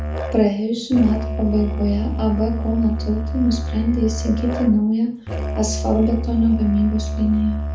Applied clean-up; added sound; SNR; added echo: none; Musical instrument; 4 dB; reverberation time 0.4 s.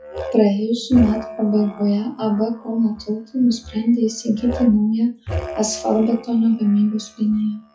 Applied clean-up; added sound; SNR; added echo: classical method WPE with log-MMSE.